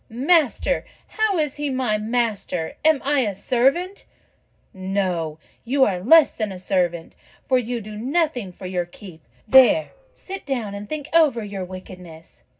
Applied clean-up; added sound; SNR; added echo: none; Gunshot, gunfire; 19 dB; reverberation time 0.4 s.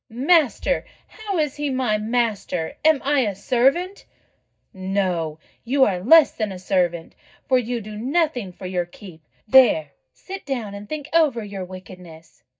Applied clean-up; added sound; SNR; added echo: neural mask model DeepFilterNet 3.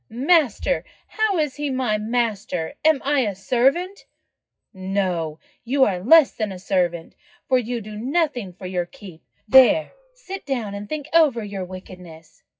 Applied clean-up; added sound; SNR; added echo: classical method WPE with log-MMSE.